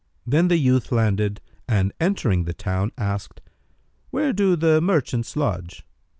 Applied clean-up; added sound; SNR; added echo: none; none; none; none.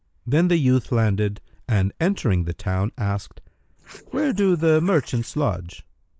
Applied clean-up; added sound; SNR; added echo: neural mask model Resemble Enhance denoiser.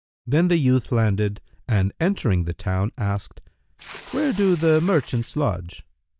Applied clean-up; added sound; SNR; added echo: neural mask model DeepFilterNet 3.